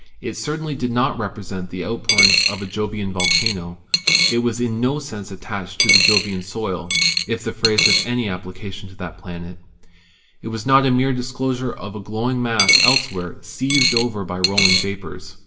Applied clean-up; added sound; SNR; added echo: none; Coin (dropping); -3 dB; reverberation time 0.7 s.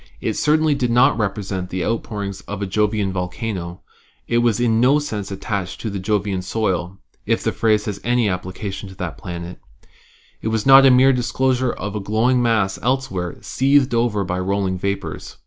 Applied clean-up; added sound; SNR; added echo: none; none; none; none.